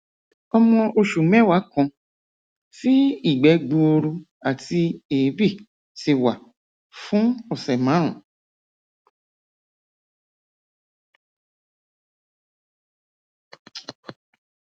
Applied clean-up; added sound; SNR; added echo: none; none; none; none.